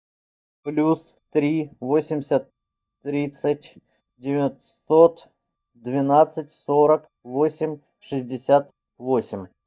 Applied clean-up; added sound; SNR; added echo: neural mask model DeepFilterNet 3.